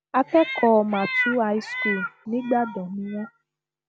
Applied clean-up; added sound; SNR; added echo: none; Meow; 7 dB; none.